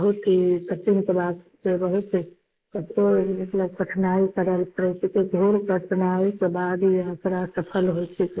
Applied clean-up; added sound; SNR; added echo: neural mask model Resemble Enhance denoiser.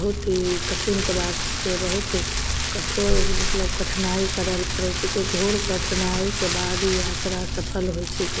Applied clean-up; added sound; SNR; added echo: none; Rain; -2 dB; none.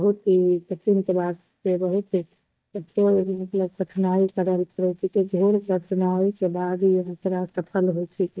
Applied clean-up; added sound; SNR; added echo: neural mask model DeepFilterNet 3.